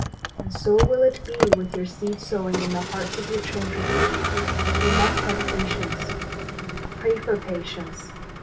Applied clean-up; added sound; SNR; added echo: none; Vehicle; -1 dB; reverberation time 0.6 s.